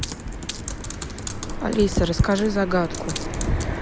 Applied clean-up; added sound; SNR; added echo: none; Typing + Glass; 9 dB; none.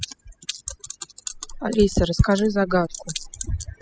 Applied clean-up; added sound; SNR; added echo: classical method spectral subtraction.